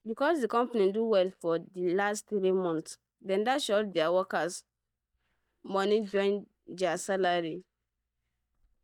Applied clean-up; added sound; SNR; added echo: neural mask model DeepFilterNet 3.